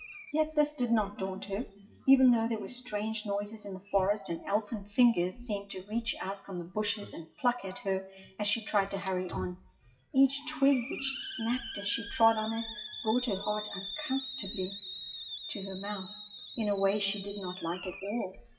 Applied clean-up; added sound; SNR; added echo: classical method WPE with log-MMSE.